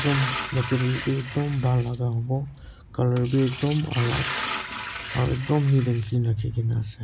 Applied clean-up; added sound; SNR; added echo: none; Liquid; 9 dB; none.